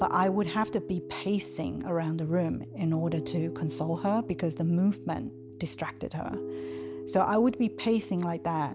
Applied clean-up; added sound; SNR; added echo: none; Piano; 11 dB; none.